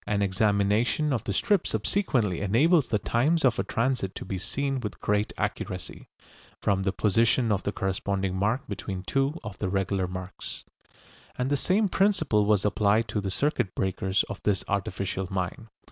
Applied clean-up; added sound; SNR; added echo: none; none; none; none.